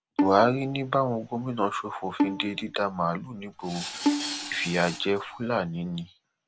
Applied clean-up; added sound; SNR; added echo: none; Bowed string instrument + Tools; 5 dB; none.